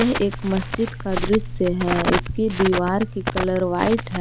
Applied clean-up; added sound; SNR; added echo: none; Crackle; 5 dB; none.